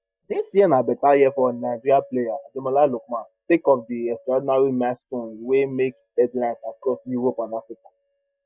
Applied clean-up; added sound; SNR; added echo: neural mask model DeepFilterNet 3.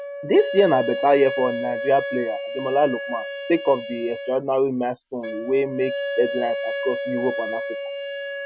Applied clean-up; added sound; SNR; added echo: none; Wind instrument, woodwind instrument; 6 dB; none.